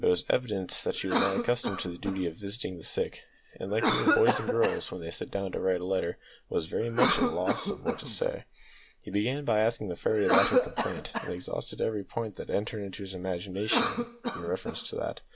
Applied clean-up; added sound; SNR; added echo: none; Cough; 3 dB; none.